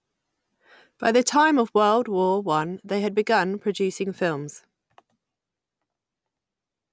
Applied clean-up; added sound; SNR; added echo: none; none; none; none.